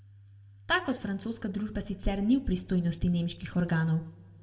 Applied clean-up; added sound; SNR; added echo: none; none; none; reverberation time 1.0 s.